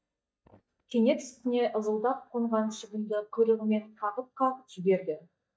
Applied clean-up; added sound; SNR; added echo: neural mask model DeepFilterNet 3.